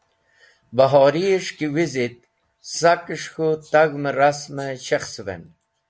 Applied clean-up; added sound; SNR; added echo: none; none; none; none.